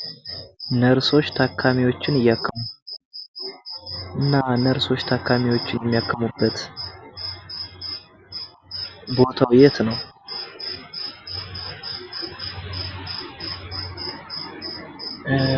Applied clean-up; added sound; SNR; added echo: none; none; none; none.